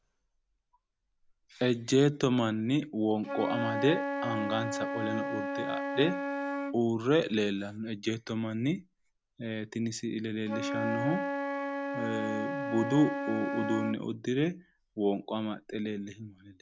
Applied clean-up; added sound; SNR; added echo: none; Wind instrument, woodwind instrument; 5 dB; none.